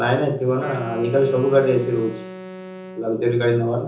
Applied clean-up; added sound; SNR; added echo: none; Wind instrument, woodwind instrument; 15 dB; reverberation time 0.6 s.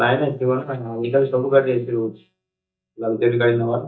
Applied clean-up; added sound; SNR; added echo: neural mask model DeepFilterNet 3.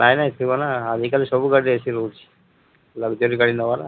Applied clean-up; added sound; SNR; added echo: none; none; none; none.